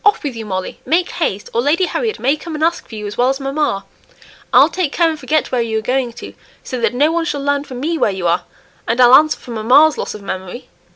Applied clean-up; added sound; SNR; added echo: none; none; none; none.